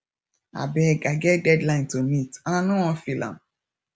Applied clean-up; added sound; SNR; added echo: none; none; none; none.